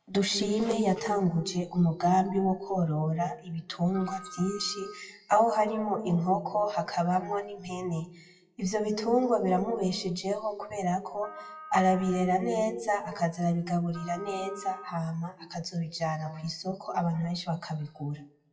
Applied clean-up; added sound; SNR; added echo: classical method WPE with log-MMSE.